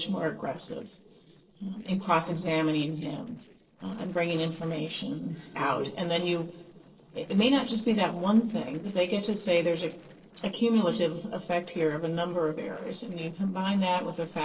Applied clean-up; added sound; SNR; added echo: neural separator model SepFormer DNS4.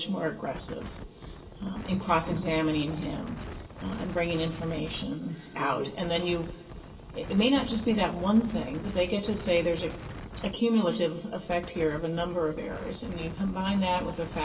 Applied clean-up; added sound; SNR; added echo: none; Wind; 12 dB; reverberation time 0.2 s.